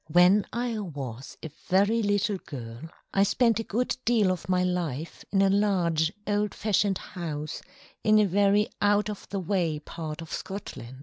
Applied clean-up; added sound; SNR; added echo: none; none; none; none.